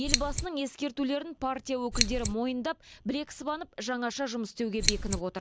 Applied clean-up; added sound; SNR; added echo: none; Scissors; -4 dB; none.